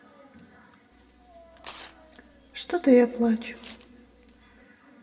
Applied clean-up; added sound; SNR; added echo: none; Tearing; 20 dB; reverberation time 1.5 s.